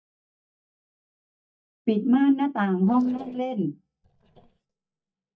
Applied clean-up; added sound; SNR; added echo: neural mask model DeepFilterNet 3.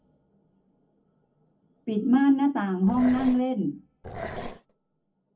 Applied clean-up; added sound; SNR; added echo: none; Growling; 11 dB; reverberation time 0.3 s.